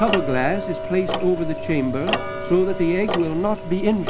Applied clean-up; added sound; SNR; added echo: none; Tick-tock + Tick-tock; 4 dB; none.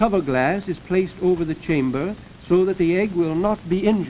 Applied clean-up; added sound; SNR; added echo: none; none; none; none.